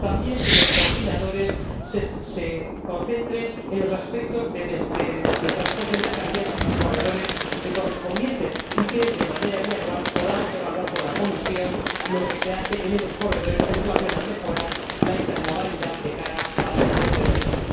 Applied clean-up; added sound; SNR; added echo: none; Fireworks; -3 dB; reverberation time 0.6 s.